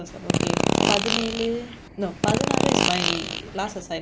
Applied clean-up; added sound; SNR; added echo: none; Fart; -5 dB; none.